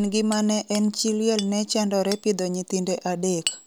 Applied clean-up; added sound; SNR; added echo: none; Hammer; 15 dB; none.